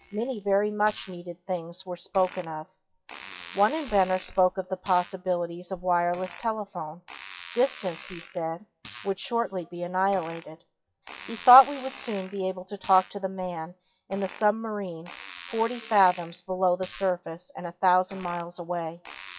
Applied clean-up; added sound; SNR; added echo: classical method WPE with log-MMSE.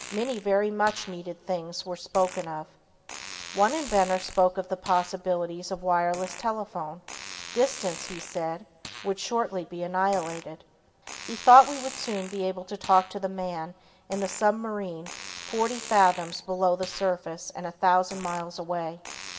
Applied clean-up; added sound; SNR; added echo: none; Fart; 16 dB; reverberation time 1.0 s.